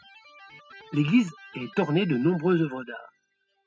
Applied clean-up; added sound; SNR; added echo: classical method spectral subtraction.